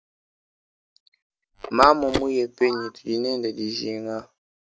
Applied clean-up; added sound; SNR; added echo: none; Telephone; 9 dB; none.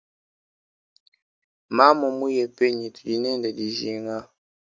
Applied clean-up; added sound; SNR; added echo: none; none; none; none.